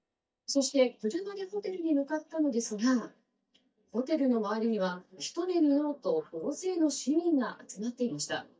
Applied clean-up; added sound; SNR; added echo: neural mask model DeepFilterNet 3.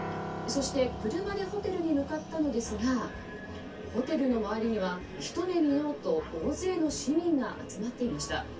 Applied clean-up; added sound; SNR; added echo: none; Piano; 13 dB; reverberation time 0.2 s.